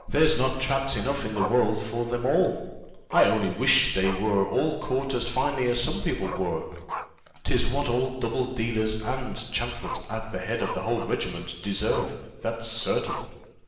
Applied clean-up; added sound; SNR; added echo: none; Growling; 14 dB; reverberation time 0.9 s.